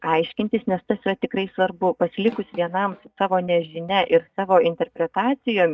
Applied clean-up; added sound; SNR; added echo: neural mask model DeepFilterNet 3.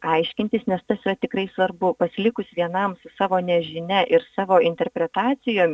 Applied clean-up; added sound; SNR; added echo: none; none; none; none.